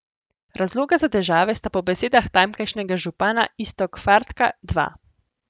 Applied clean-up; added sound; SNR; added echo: none; none; none; none.